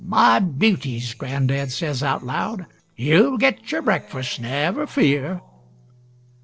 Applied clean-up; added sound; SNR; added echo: neural separator model SepFormer DNS4.